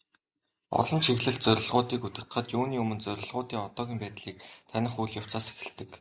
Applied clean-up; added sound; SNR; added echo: none; none; none; none.